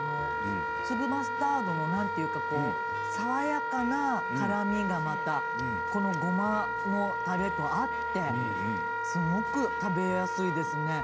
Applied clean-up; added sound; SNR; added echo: none; Wind instrument, woodwind instrument; 0 dB; none.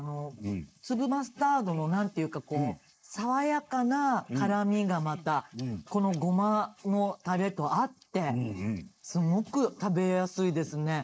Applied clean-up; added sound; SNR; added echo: neural mask model Resemble Enhance denoiser.